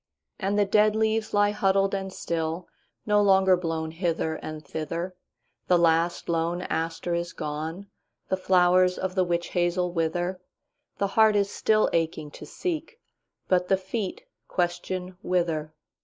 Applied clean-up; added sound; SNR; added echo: neural mask model Resemble Enhance denoiser.